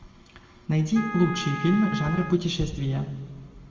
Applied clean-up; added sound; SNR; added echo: none; Wind instrument, woodwind instrument; 11 dB; reverberation time 1.4 s.